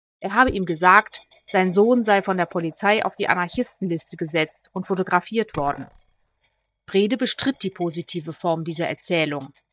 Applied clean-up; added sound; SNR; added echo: neural mask model DeepFilterNet 3.